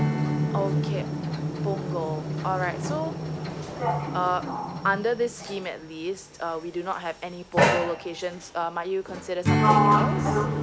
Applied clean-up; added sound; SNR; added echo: none; Sliding door + Strum; -4 dB; none.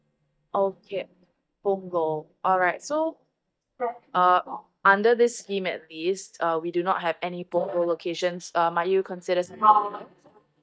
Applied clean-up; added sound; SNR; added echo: neural mask model DeepFilterNet 3.